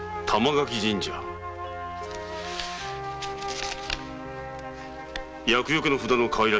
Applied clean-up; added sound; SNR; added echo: none; none; none; none.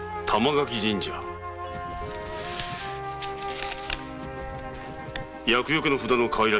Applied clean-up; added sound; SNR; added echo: none; Scratching (performance technique); 14 dB; none.